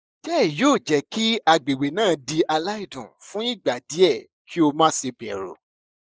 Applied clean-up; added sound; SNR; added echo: neural mask model Resemble Enhance denoiser.